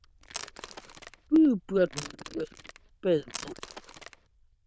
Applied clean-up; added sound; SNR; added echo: neural diffusion model UNIVERSE++.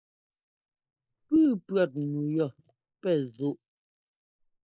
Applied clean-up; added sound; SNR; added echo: neural mask model Resemble Enhance denoiser.